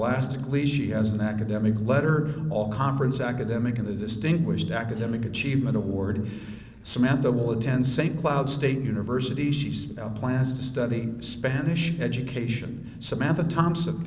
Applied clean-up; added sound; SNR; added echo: none; none; none; none.